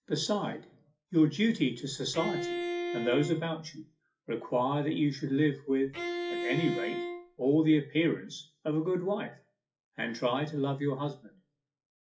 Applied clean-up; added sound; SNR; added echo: classical method WPE with log-MMSE.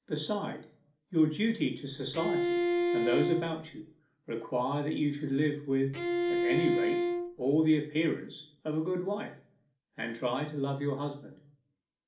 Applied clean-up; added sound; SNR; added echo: none; Bowed string instrument; -2 dB; reverberation time 0.4 s.